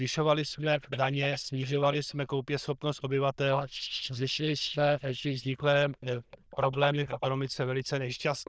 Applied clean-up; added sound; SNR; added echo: neural diffusion model UNIVERSE++.